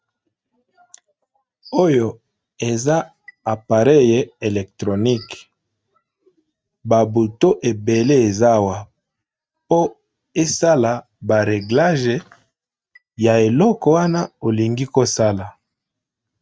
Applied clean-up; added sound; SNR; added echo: neural mask model RNNoise.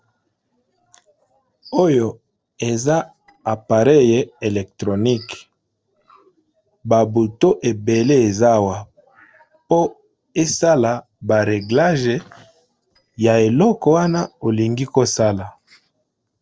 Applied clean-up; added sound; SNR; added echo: neural separator model SepFormer DNS4.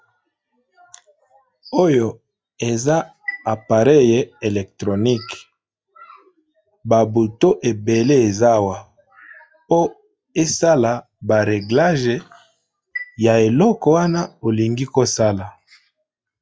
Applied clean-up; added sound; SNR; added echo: classical method log-MMSE.